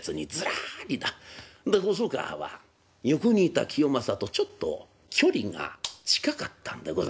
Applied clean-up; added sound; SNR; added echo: none; Gunshot, gunfire; 15 dB; none.